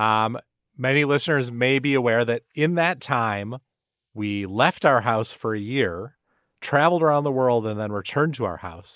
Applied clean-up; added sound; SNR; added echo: neural mask model Resemble Enhance denoiser.